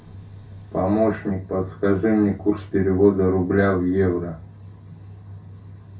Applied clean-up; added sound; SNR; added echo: none; none; none; reverberation time 0.3 s.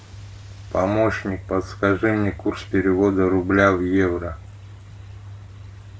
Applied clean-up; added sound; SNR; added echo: none; none; none; none.